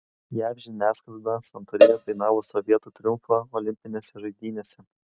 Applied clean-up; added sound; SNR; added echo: neural mask model RNNoise.